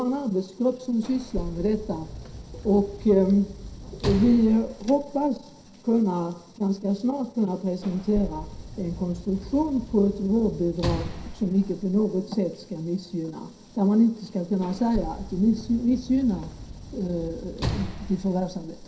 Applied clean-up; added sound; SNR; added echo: none; Sliding door / Slam; 12 dB; reverberation time 0.3 s.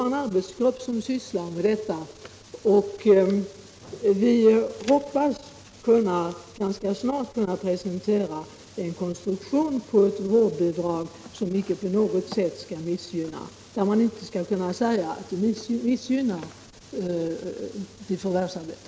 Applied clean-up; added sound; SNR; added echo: none; none; none; none.